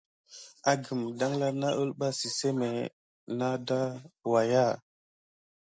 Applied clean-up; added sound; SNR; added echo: none; none; none; none.